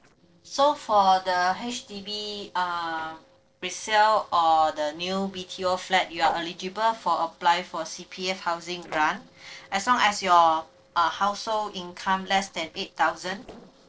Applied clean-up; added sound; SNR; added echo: neural separator model SepFormer DNS4.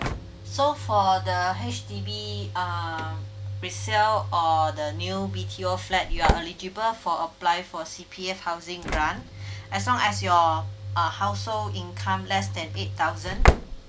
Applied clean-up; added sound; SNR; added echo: none; Slam / Engine; 3 dB; none.